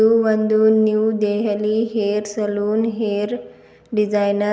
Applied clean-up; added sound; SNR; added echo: none; none; none; none.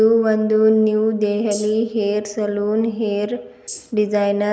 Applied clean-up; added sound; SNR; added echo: neural mask model Resemble Enhance denoiser.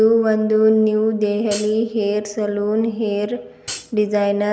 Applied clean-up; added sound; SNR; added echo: none; Hi-hat; 13 dB; none.